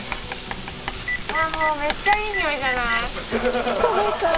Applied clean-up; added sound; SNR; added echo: none; Writing + Telephone; 6 dB; none.